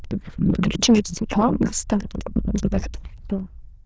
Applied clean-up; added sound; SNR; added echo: neural diffusion model UNIVERSE++.